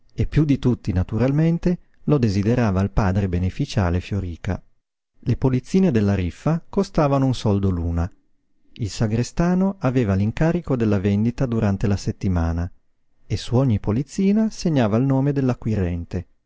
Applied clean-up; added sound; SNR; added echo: none; none; none; none.